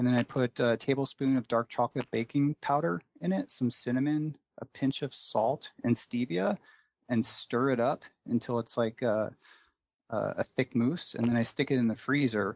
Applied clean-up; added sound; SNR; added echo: neural mask model RNNoise.